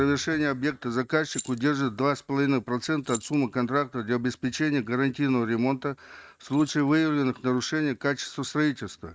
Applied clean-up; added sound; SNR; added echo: neural mask model RNNoise.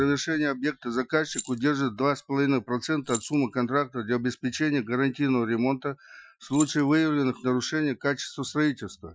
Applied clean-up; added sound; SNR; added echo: classical method Wiener filter.